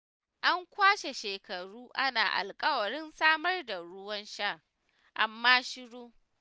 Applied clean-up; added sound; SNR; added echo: none; none; none; none.